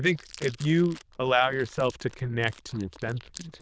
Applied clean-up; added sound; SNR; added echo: neural diffusion model UNIVERSE++.